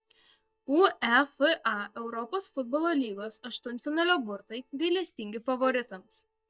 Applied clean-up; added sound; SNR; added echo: neural mask model DeepFilterNet 3.